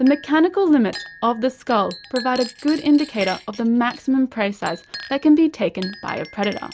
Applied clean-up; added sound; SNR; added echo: none; Chink, clink; 18 dB; none.